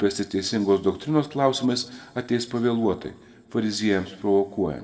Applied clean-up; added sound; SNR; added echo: none; none; none; reverberation time 1.9 s.